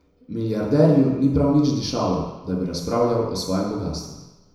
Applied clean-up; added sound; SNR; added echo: none; none; none; reverberation time 1.0 s.